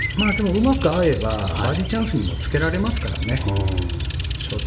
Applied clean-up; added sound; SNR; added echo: none; Bird vocalization, bird call, bird song; 11 dB; reverberation time 0.9 s.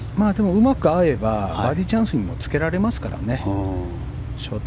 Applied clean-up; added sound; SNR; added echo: none; none; none; none.